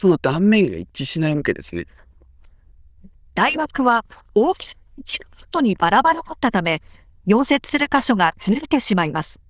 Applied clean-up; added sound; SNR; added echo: neural diffusion model UNIVERSE++.